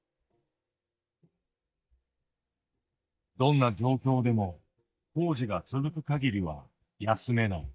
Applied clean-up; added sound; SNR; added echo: neural mask model DeepFilterNet 3.